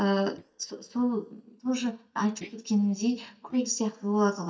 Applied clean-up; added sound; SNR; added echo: neural mask model DeepFilterNet 3.